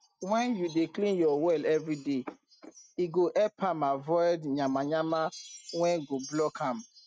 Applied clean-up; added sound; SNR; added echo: neural mask model RNNoise.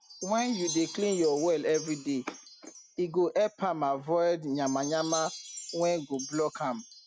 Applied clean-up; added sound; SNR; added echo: none; Wind chime; 13 dB; none.